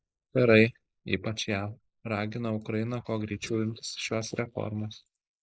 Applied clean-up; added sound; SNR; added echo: neural mask model Resemble Enhance denoiser.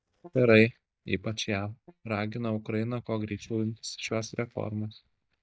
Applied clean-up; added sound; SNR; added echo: neural mask model DeepFilterNet 3.